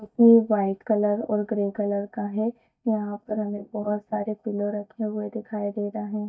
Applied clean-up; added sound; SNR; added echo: neural mask model DeepFilterNet 3.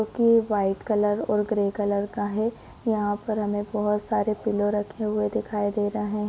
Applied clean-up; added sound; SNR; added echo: none; none; none; none.